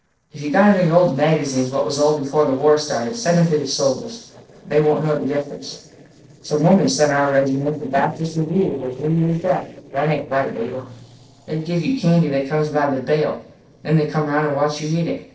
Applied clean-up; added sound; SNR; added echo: neural separator model SepFormer DNS4.